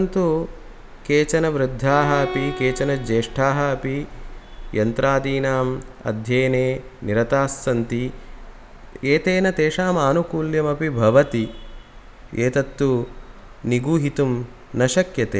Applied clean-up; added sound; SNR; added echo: none; Bowed string instrument; 13 dB; none.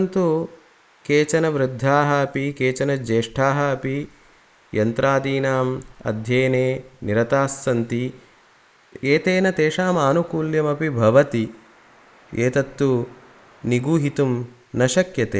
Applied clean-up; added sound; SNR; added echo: neural mask model Resemble Enhance denoiser.